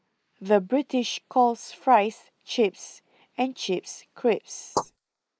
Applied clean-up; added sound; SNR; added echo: neural mask model Resemble Enhance denoiser.